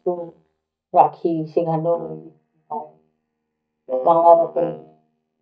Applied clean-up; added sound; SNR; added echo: neural mask model DeepFilterNet 3.